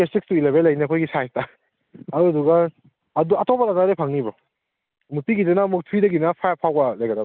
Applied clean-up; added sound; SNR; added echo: none; none; none; none.